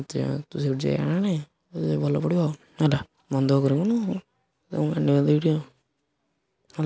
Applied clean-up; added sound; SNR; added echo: none; none; none; none.